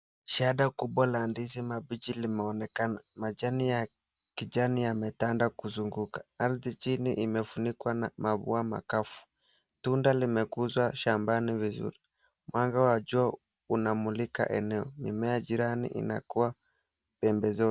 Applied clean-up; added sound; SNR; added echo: none; none; none; none.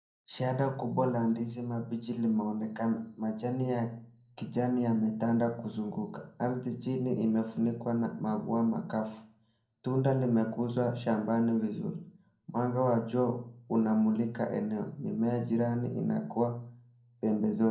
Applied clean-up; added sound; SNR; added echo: none; none; none; reverberation time 0.6 s.